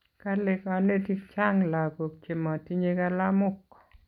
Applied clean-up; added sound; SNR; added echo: none; none; none; none.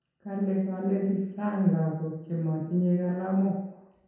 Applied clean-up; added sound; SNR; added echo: none; none; none; reverberation time 0.9 s.